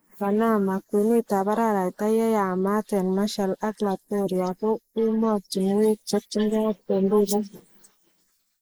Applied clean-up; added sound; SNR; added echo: neural mask model Resemble Enhance denoiser.